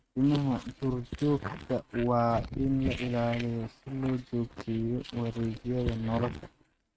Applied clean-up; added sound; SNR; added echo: neural mask model RNNoise.